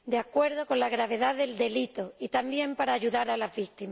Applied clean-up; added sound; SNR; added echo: none; none; none; none.